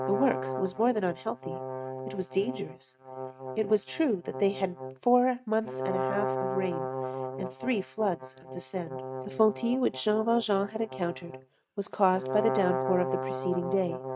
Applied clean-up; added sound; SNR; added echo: neural mask model RNNoise.